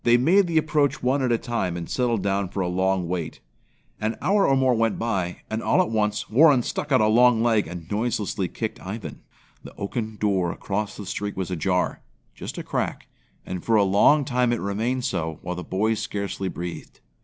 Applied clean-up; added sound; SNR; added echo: none; none; none; none.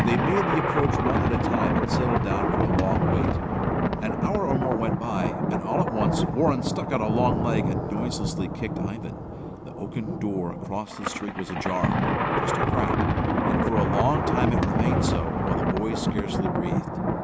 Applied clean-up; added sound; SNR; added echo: none; Thunder; -5 dB; none.